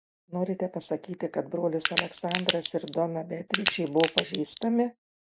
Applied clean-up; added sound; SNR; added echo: none; Crack; 2 dB; none.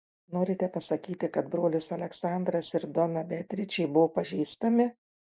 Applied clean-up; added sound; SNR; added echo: none; none; none; none.